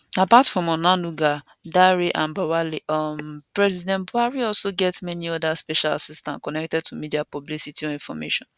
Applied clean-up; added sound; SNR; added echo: none; none; none; none.